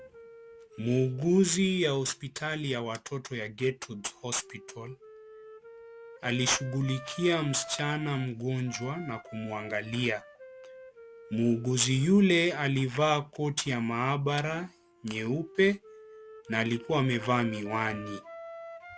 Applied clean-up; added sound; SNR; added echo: none; Wind instrument, woodwind instrument; 19 dB; none.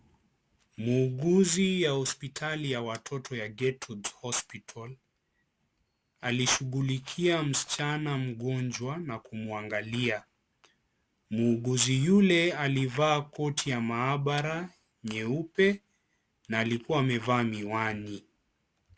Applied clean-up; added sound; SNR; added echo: none; none; none; none.